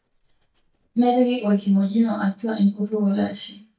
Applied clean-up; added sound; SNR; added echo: neural mask model DeepFilterNet 3.